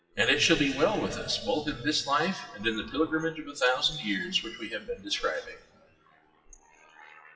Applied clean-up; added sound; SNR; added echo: classical method WPE with log-MMSE.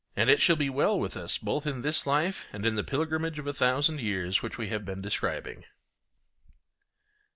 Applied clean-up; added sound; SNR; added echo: none; none; none; none.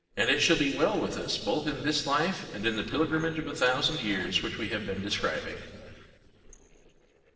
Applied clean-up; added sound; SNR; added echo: neural separator model SepFormer DNS4.